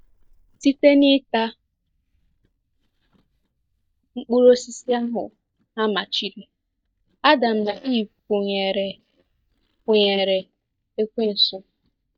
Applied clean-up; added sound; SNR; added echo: neural mask model DeepFilterNet 3.